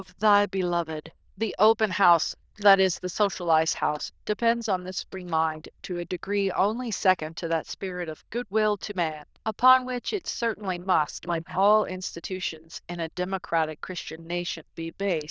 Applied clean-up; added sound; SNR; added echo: neural diffusion model UNIVERSE++.